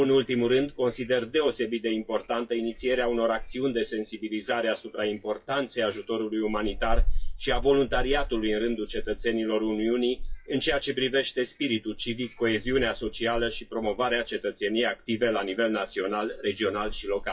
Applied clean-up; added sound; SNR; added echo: classical method WPE with log-MMSE.